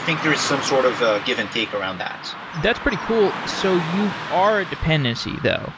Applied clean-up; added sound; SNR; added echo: none; Car passing by / Traffic noise, roadway noise; 8 dB; none.